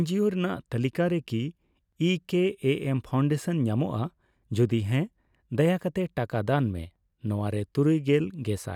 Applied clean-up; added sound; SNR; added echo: none; none; none; none.